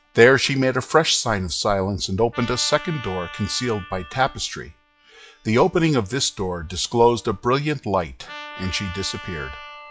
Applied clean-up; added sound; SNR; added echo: classical method log-MMSE.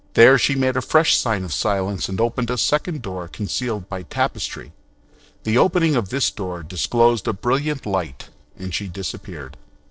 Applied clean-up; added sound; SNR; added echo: neural separator model SepFormer DNS4.